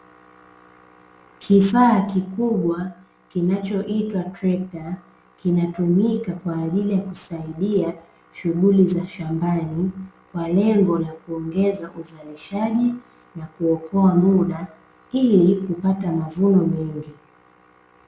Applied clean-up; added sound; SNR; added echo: none; none; none; none.